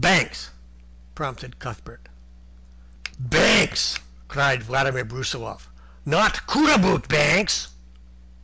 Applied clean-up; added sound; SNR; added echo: none; Finger snapping; 15 dB; none.